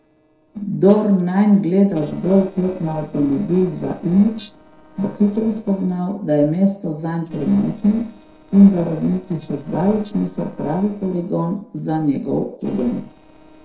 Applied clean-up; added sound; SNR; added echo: neural separator model SepFormer DNS4.